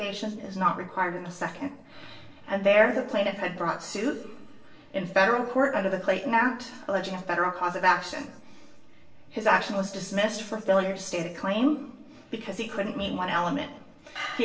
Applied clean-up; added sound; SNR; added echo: none; none; none; reverberation time 0.8 s.